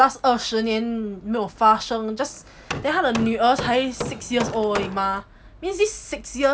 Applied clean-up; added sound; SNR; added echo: none; Hammer; 10 dB; none.